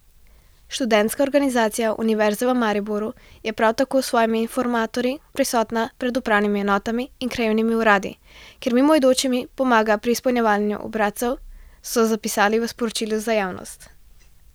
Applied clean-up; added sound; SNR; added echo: none; none; none; none.